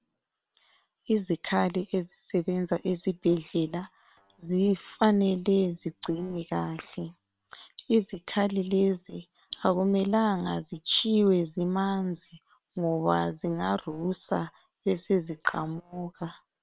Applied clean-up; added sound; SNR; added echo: neural separator model SepFormer WHAM!.